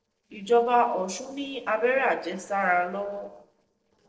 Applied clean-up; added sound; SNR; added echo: neural separator model SepFormer DNS4.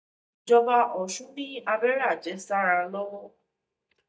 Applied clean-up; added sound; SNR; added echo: neural mask model DeepFilterNet 3.